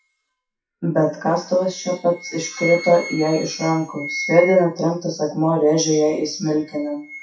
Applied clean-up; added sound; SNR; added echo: classical method WPE with log-MMSE.